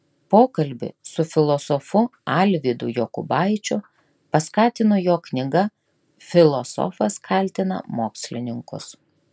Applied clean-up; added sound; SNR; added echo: none; none; none; none.